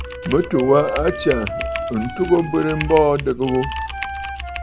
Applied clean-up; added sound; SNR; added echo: none; Typing + Wind instrument, woodwind instrument; 8 dB; none.